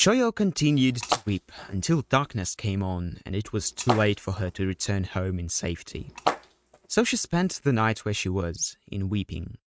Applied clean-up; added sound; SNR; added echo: neural mask model RNNoise.